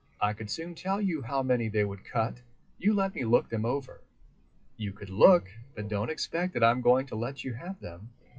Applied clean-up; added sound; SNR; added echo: classical method WPE with log-MMSE.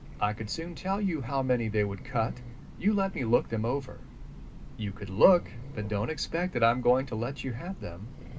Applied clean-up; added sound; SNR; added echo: none; Train; 13 dB; reverberation time 0.2 s.